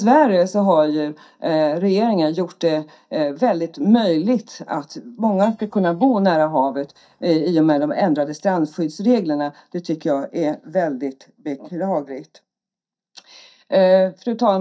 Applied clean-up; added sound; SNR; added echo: neural mask model DeepFilterNet 3.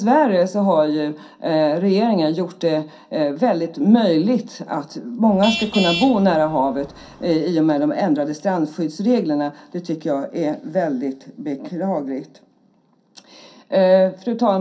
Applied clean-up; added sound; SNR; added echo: none; Traffic noise, roadway noise / Vehicle horn, car horn, honking; 10 dB; reverberation time 0.3 s.